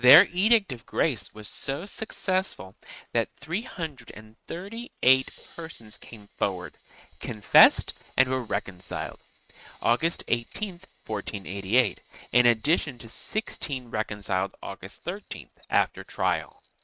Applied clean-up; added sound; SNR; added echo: neural mask model RNNoise.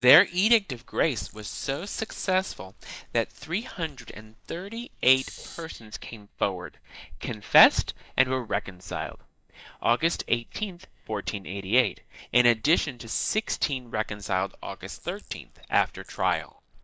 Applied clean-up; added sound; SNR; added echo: neural mask model DeepFilterNet 3.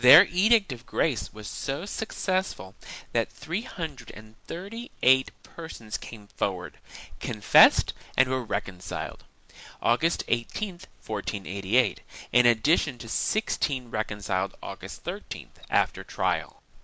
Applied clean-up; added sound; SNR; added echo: none; none; none; none.